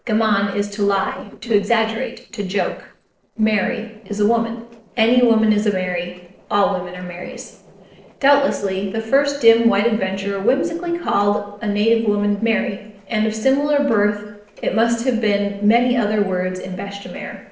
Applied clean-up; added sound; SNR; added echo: neural separator model SepFormer DNS4.